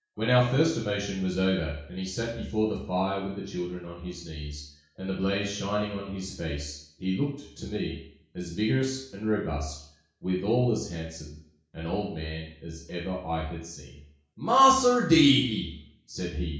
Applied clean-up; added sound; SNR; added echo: none; none; none; reverberation time 0.6 s.